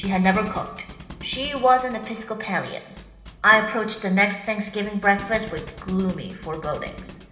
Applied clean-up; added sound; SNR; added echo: none; Thump, thud; 17 dB; reverberation time 1.0 s.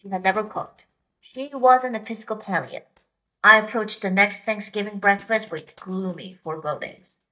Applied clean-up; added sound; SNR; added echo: neural mask model DeepFilterNet 3.